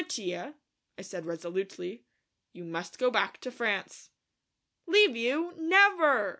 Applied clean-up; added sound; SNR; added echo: none; none; none; none.